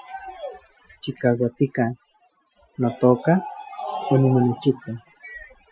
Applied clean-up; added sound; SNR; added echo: classical method Wiener filter.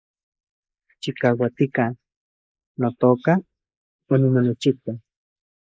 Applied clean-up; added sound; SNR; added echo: neural mask model Resemble Enhance denoiser.